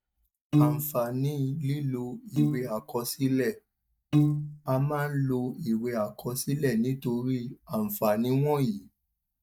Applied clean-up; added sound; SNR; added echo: neural mask model DeepFilterNet 3.